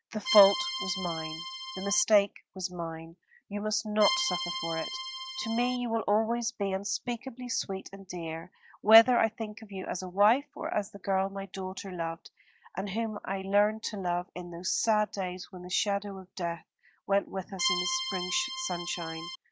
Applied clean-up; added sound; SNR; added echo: none; Accordion; 5 dB; none.